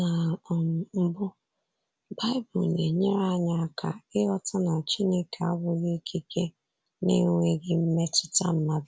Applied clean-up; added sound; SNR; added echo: none; none; none; none.